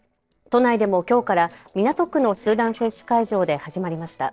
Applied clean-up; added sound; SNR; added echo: neural separator model SepFormer DNS4.